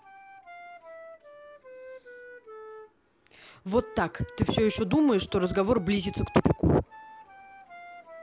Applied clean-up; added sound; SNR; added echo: none; Wind instrument, woodwind instrument; 18 dB; none.